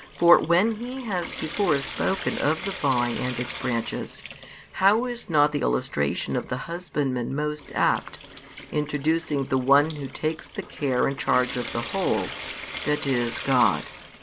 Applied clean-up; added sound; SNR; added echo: none; Trickle, dribble / Sink (filling or washing) / Water tap, faucet; 13 dB; none.